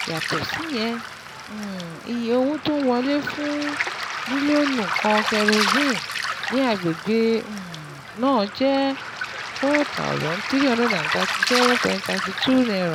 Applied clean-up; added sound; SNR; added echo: none; Waves, surf; 4 dB; none.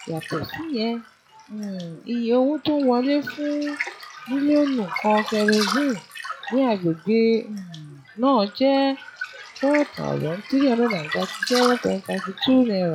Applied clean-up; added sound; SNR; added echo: classical method log-MMSE.